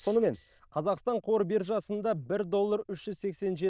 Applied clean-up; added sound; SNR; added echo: neural diffusion model UNIVERSE++.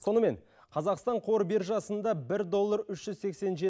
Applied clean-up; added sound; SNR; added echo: neural mask model Resemble Enhance denoiser.